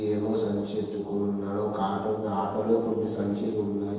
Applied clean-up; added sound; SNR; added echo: neural separator model SepFormer DNS4.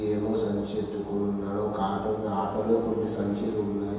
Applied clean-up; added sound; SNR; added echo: none; Bowed string instrument; 19 dB; reverberation time 1.2 s.